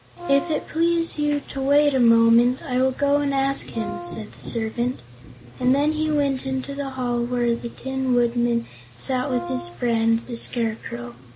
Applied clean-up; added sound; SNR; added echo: none; Brass instrument; 13 dB; none.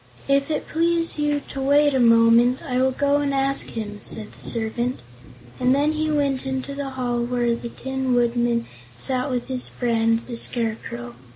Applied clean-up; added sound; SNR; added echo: none; none; none; none.